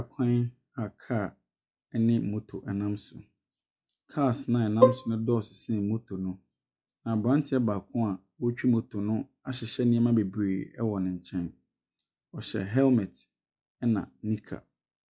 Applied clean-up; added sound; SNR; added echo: classical method log-MMSE.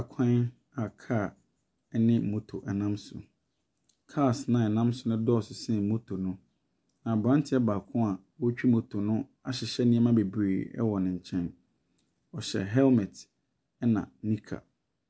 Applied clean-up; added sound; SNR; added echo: none; none; none; none.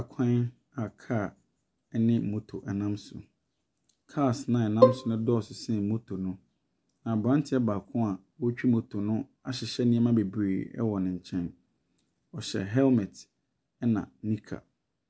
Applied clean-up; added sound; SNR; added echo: none; Bowed string instrument; -5 dB; none.